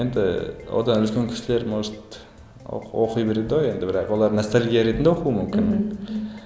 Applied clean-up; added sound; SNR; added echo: none; none; none; none.